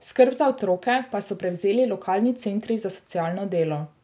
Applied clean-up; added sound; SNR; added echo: none; none; none; none.